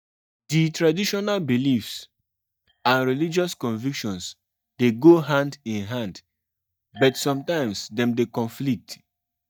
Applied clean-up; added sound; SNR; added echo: neural mask model DeepFilterNet 3.